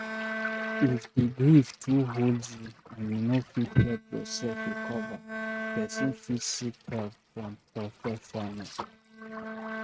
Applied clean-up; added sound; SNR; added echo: neural mask model RNNoise.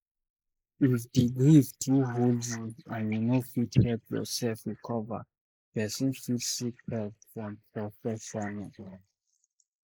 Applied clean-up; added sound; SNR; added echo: neural mask model Resemble Enhance denoiser.